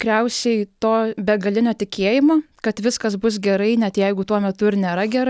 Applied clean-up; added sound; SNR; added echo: none; none; none; none.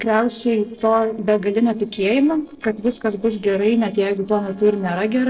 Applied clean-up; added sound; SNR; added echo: neural separator model SepFormer DNS4.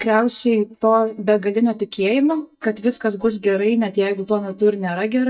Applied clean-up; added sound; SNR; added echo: neural mask model DeepFilterNet 3.